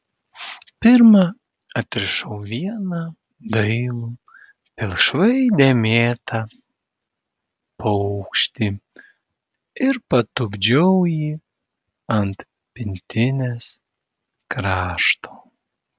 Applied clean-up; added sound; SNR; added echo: none; none; none; none.